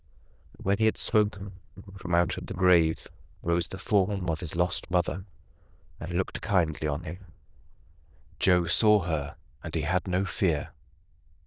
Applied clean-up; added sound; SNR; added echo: neural diffusion model UNIVERSE++.